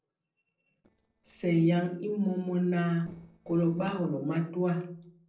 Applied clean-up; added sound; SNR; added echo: neural separator model SepFormer DNS4.